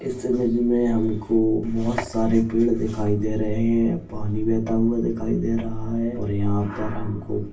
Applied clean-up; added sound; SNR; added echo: none; none; none; reverberation time 0.3 s.